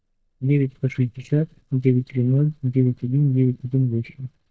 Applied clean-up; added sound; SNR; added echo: neural mask model DeepFilterNet 3.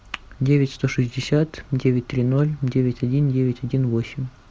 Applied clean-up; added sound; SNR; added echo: none; none; none; none.